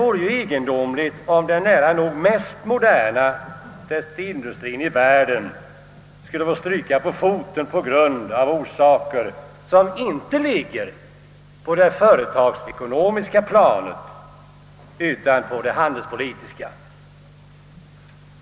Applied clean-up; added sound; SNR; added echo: none; none; none; none.